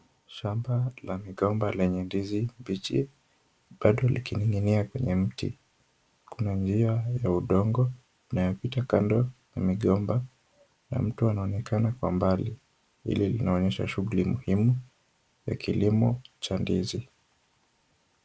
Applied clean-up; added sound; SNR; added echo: none; none; none; none.